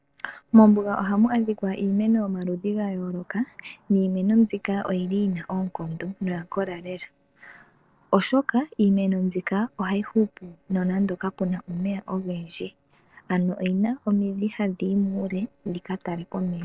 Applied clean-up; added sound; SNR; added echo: neural separator model SepFormer DNS4.